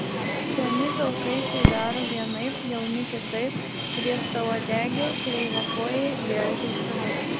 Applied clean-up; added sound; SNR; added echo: none; Subway, metro, underground + Fireworks; -3 dB; none.